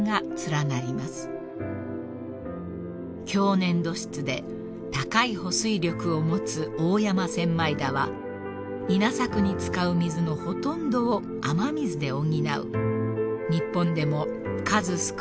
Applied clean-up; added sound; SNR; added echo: none; none; none; none.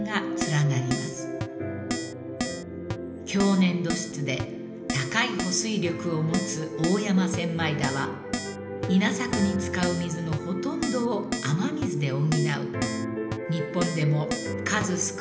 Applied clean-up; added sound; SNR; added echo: none; Keyboard (musical); 9 dB; reverberation time 0.8 s.